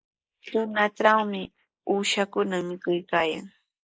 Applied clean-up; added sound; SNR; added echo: neural mask model Resemble Enhance denoiser.